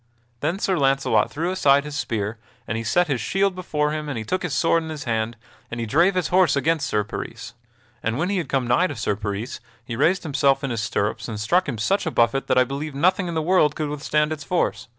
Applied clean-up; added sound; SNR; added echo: none; none; none; none.